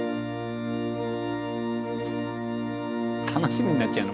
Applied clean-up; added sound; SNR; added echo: none; none; none; none.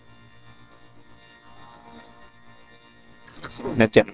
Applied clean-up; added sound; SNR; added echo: neural separator model SepFormer WHAMR!.